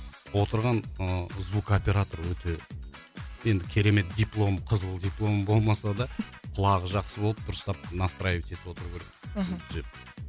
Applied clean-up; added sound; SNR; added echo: none; none; none; none.